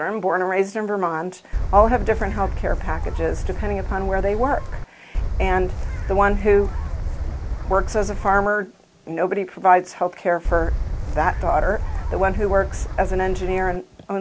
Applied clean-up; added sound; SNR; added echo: none; Gull, seagull / Wind; 2 dB; none.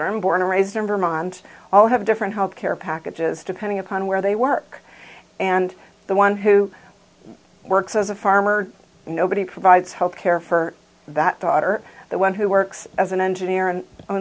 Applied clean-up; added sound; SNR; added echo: none; none; none; none.